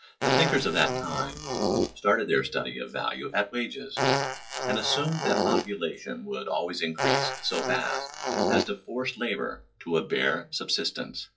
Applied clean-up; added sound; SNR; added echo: classical method WPE with log-MMSE.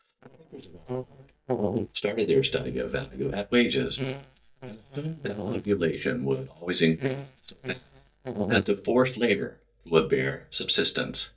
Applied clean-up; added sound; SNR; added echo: neural mask model DeepFilterNet 3.